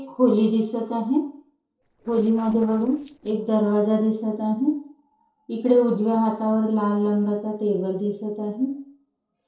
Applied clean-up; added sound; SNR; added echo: neural separator model SepFormer DNS4.